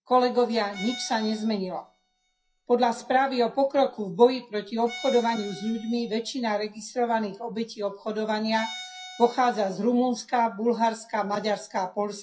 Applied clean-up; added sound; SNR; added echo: classical method WPE with log-MMSE.